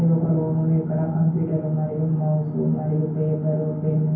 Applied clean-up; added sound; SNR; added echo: none; none; none; reverberation time 0.9 s.